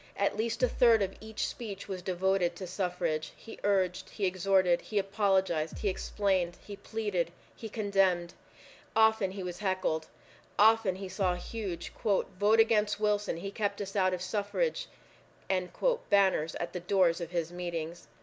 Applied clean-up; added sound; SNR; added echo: none; Bass drum; 14 dB; none.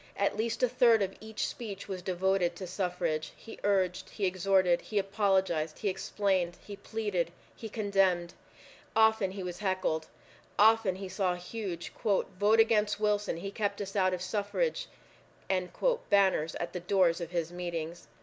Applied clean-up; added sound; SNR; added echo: none; none; none; none.